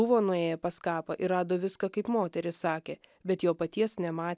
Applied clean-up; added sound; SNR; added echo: none; none; none; none.